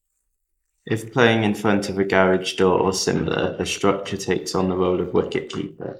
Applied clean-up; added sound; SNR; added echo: neural mask model Resemble Enhance denoiser.